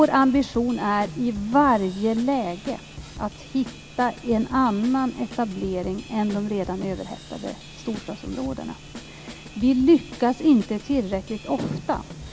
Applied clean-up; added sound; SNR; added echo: none; Drum / Drum kit; 17 dB; none.